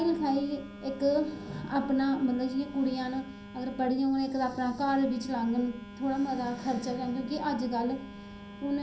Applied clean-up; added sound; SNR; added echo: none; Telephone; 15 dB; reverberation time 0.6 s.